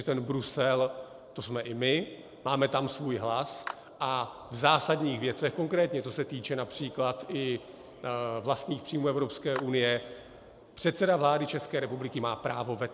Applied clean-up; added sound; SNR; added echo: none; Clapping; 17 dB; none.